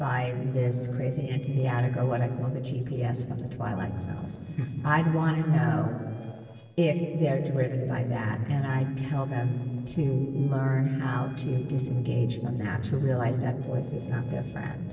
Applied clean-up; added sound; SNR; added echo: neural separator model SepFormer DNS4.